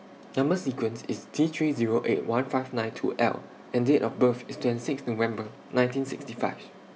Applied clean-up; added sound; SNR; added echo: none; none; none; none.